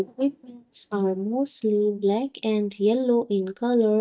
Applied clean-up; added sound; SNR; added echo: neural mask model DeepFilterNet 3.